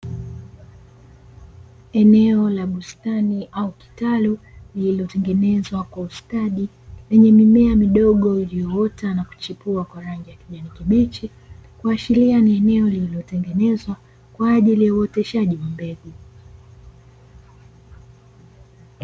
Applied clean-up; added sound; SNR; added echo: none; none; none; none.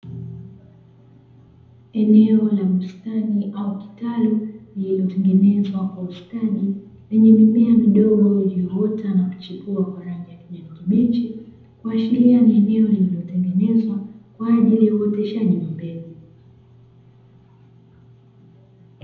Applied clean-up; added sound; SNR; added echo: none; none; none; reverberation time 0.8 s.